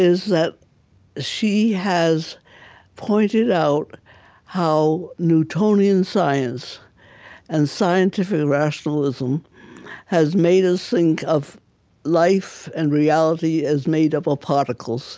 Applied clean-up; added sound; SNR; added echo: none; none; none; none.